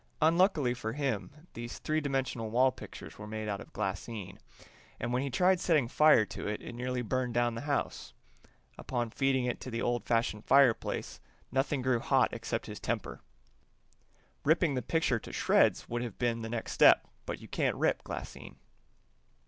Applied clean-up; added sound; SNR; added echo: none; none; none; none.